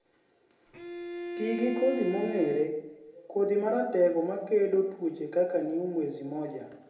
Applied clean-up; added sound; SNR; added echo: none; Bowed string instrument; 7 dB; reverberation time 0.8 s.